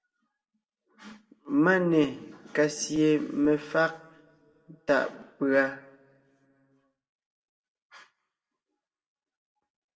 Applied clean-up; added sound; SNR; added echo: none; none; none; reverberation time 0.6 s.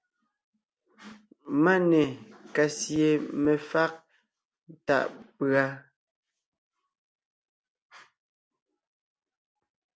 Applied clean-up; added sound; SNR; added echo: none; none; none; none.